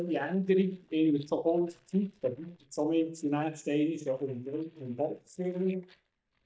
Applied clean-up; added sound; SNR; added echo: neural mask model DeepFilterNet 3.